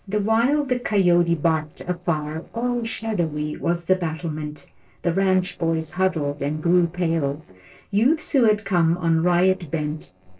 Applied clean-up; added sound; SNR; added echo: neural separator model SepFormer DNS4.